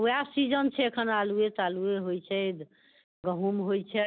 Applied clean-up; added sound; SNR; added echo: none; none; none; none.